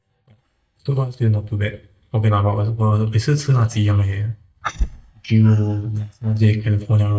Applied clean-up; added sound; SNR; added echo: neural mask model DeepFilterNet 3.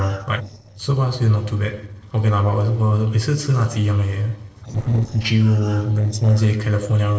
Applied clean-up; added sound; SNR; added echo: neural separator model SepFormer DNS4.